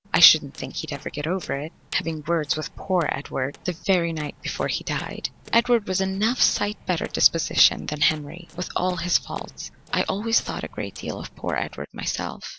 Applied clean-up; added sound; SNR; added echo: neural separator model SepFormer DNS4.